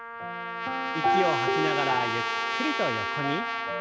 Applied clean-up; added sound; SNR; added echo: none; Trumpet; 1 dB; none.